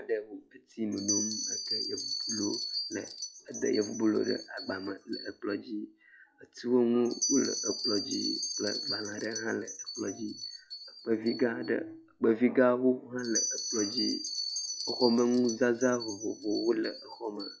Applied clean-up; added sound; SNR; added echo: classical method log-MMSE.